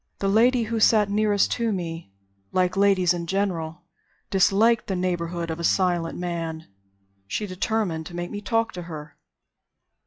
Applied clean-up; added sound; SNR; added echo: classical method log-MMSE.